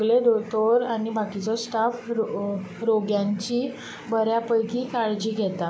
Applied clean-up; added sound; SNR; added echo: none; none; none; none.